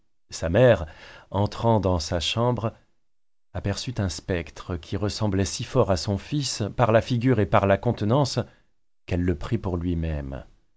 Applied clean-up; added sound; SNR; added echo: none; none; none; none.